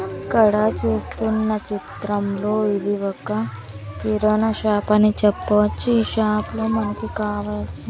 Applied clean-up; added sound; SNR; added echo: none; none; none; none.